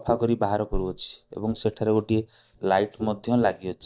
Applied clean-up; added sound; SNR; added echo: neural mask model DeepFilterNet 3.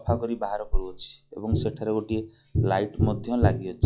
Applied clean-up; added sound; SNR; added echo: classical method log-MMSE.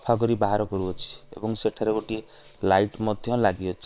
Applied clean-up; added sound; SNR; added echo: neural separator model SepFormer WHAM!.